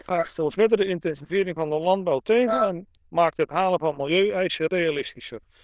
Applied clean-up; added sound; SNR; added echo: neural diffusion model UNIVERSE++.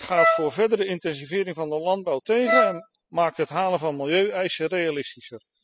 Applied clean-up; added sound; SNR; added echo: classical method spectral subtraction.